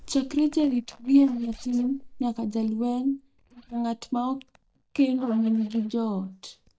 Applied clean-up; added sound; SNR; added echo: neural mask model DeepFilterNet 3.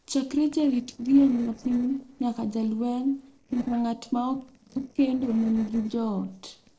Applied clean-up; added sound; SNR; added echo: neural separator model SepFormer DNS4.